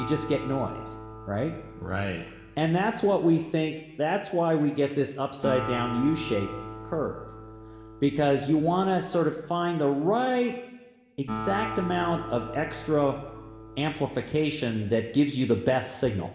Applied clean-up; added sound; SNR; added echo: none; Acoustic guitar; 13 dB; reverberation time 1.1 s.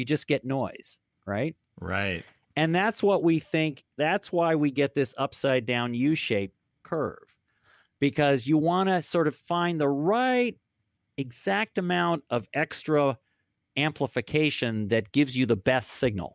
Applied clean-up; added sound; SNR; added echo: none; none; none; none.